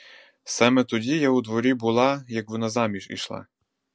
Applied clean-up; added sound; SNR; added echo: none; none; none; none.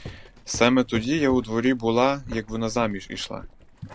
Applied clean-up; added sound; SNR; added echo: none; Walk, footsteps + Boiling; 15 dB; none.